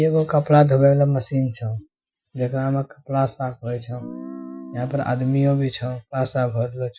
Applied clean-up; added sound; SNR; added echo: classical method Wiener filter.